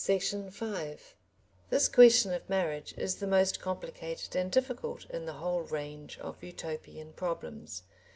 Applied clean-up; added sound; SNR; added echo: none; none; none; none.